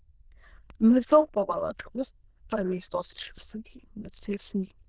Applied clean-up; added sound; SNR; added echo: neural diffusion model UNIVERSE++.